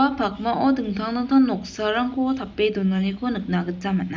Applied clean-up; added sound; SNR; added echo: none; none; none; none.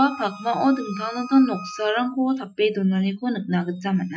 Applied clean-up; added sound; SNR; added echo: classical method Wiener filter.